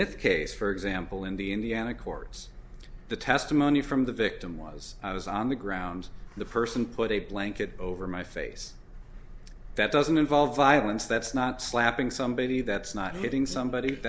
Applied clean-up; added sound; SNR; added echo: none; none; none; none.